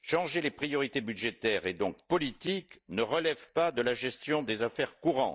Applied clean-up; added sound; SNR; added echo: neural mask model DeepFilterNet 3.